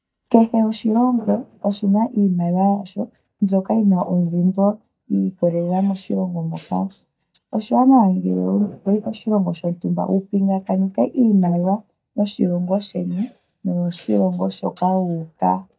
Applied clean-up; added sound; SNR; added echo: neural mask model DeepFilterNet 3.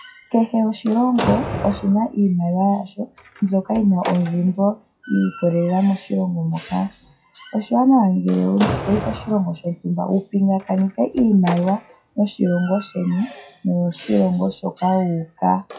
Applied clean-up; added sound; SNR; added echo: classical method WPE with log-MMSE.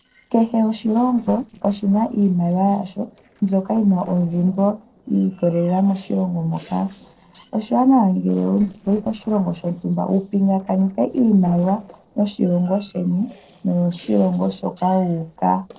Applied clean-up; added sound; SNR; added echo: neural separator model SepFormer DNS4.